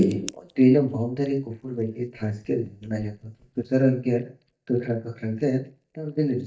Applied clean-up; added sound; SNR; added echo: neural mask model DeepFilterNet 3.